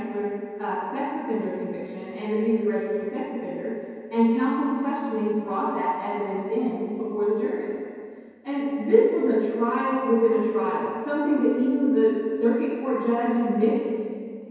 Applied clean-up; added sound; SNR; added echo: none; none; none; reverberation time 2.2 s.